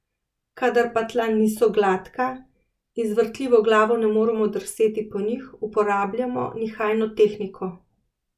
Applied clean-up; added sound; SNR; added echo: none; none; none; none.